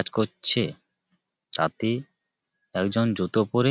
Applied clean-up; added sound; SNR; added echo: none; none; none; none.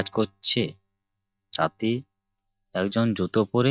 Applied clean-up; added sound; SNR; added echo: neural mask model DeepFilterNet 3.